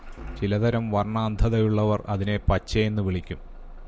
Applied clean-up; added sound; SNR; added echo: none; Musical instrument + Engine starting / Bus; 17 dB; none.